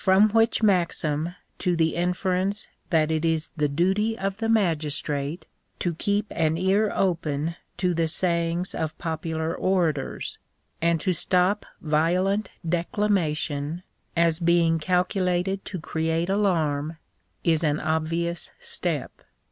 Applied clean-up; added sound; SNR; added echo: none; none; none; none.